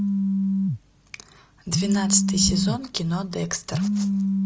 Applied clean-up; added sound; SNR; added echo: none; Telephone; -3 dB; none.